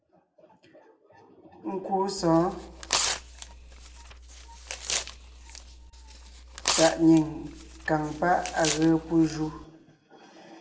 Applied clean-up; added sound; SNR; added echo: none; Tearing; 6 dB; reverberation time 0.6 s.